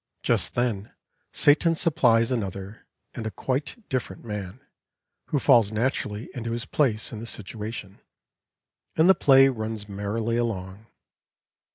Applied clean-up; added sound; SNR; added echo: none; none; none; none.